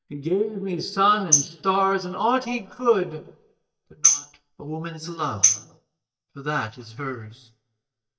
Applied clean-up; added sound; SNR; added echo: neural mask model DeepFilterNet 3.